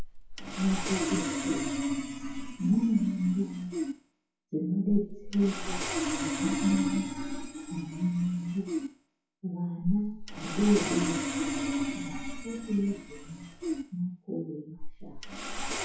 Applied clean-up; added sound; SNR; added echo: classical method WPE with log-MMSE.